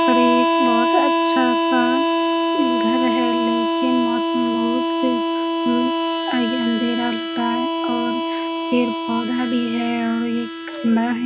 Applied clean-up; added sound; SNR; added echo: none; Harmonica; -2 dB; none.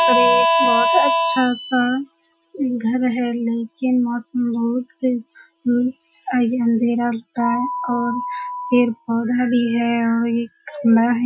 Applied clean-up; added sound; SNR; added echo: classical method Wiener filter.